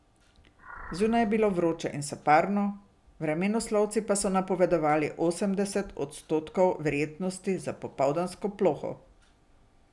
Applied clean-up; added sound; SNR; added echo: none; Animal; 18 dB; none.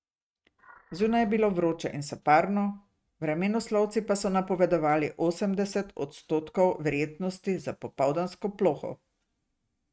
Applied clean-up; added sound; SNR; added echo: neural mask model RNNoise.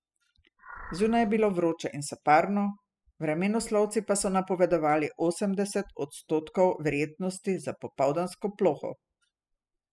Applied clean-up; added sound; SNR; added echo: classical method spectral subtraction.